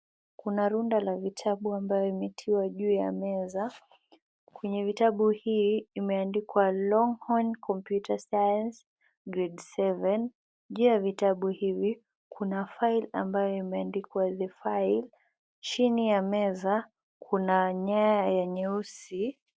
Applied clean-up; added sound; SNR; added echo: none; none; none; none.